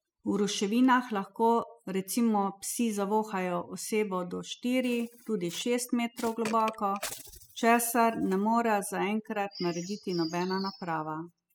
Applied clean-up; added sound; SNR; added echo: classical method spectral subtraction.